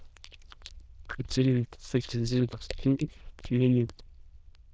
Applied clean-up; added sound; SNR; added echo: neural diffusion model UNIVERSE++.